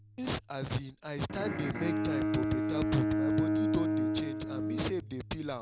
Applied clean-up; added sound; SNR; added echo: none; Bowed string instrument; -3 dB; none.